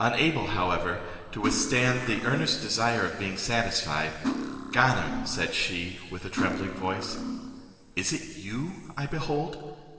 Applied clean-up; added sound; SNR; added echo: none; Cutlery, silverware; 7 dB; reverberation time 2.9 s.